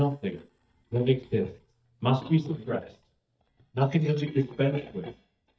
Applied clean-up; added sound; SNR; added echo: neural mask model DeepFilterNet 3.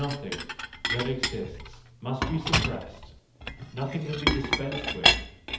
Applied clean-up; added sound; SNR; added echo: none; Chink, clink; -5 dB; reverberation time 0.8 s.